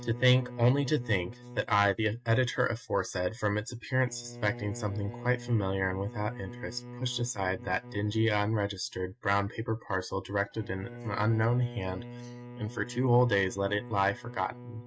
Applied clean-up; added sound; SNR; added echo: neural mask model RNNoise.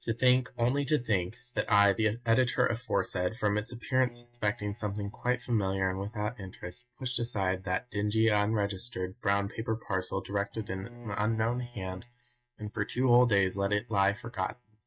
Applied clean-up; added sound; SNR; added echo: neural mask model DeepFilterNet 3.